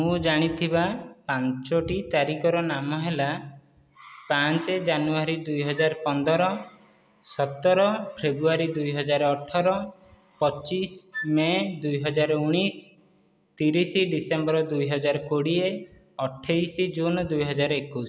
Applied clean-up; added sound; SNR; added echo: none; Wind instrument, woodwind instrument; 13 dB; none.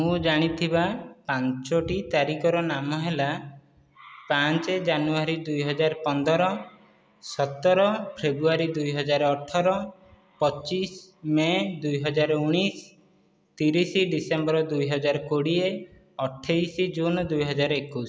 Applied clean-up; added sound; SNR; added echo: none; none; none; none.